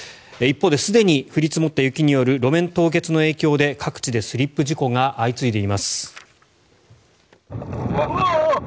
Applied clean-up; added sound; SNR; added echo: none; none; none; none.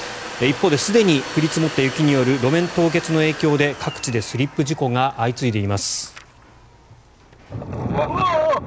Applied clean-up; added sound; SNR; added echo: none; Domestic sounds, home sounds; 14 dB; none.